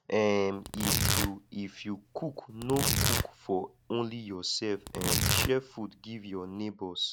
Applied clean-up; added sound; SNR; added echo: none; Tearing; -1 dB; none.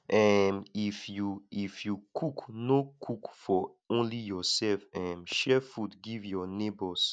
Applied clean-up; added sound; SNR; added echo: none; none; none; none.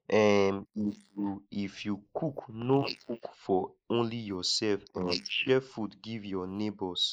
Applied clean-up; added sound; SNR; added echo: neural mask model Resemble Enhance denoiser.